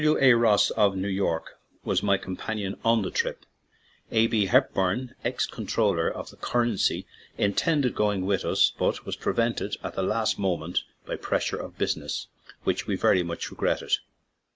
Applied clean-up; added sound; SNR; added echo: neural mask model Resemble Enhance denoiser.